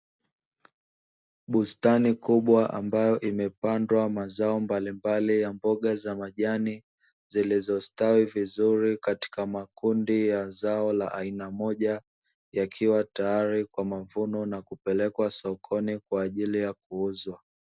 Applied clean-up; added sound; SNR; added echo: none; none; none; none.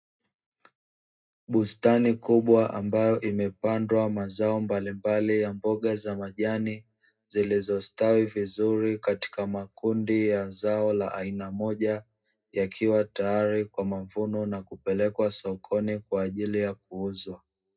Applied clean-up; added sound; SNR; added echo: none; none; none; reverberation time 0.2 s.